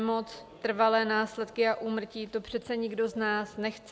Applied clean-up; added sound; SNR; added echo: none; none; none; none.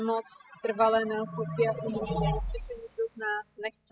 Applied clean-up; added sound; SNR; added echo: classical method spectral subtraction.